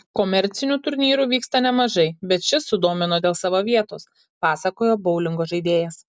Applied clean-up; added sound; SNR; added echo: none; none; none; none.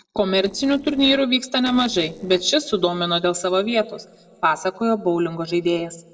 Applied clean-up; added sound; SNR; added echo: neural separator model SepFormer DNS4.